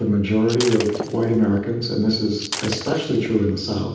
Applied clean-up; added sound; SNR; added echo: none; Shatter; 12 dB; reverberation time 0.8 s.